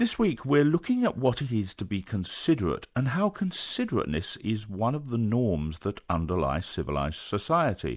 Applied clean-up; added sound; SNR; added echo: none; none; none; none.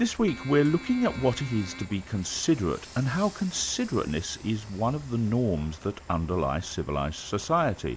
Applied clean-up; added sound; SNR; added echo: none; Keyboard (musical) + Frying (food) / Dishes, pots, and pans; 17 dB; none.